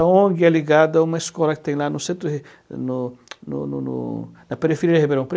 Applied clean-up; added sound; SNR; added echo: none; none; none; none.